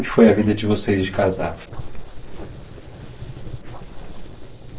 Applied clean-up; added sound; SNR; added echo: neural separator model SepFormer DNS4.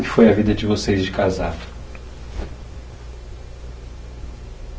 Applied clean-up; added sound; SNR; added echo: none; none; none; none.